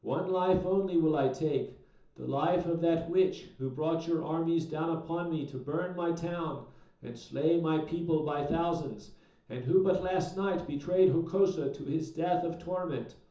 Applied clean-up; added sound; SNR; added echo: none; none; none; reverberation time 0.6 s.